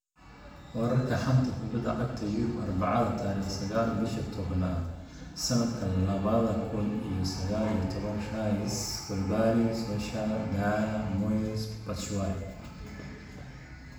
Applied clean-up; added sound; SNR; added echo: none; none; none; reverberation time 1.0 s.